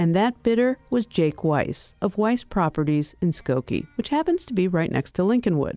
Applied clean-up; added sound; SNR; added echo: none; none; none; none.